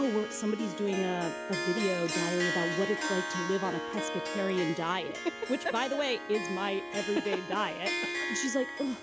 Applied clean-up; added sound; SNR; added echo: none; Harp; 4 dB; none.